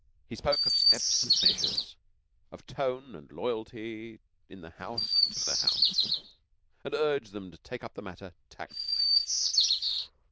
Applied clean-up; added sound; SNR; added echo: neural diffusion model UNIVERSE++.